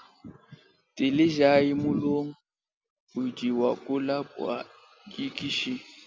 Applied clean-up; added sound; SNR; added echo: none; none; none; none.